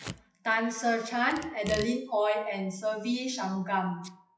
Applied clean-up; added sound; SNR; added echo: classical method WPE with log-MMSE.